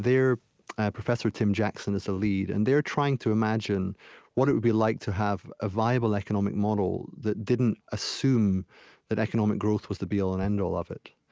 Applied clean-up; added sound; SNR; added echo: none; none; none; none.